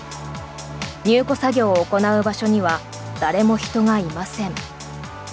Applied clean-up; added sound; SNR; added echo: none; none; none; none.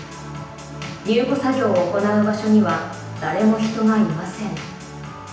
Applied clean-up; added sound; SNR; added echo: none; none; none; reverberation time 0.9 s.